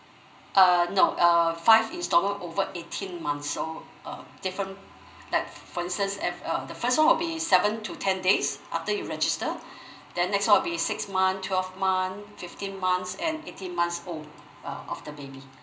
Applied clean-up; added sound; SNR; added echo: none; none; none; reverberation time 0.5 s.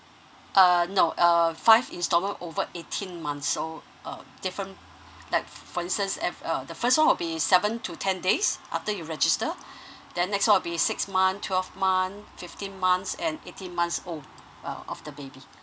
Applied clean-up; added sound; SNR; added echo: none; none; none; none.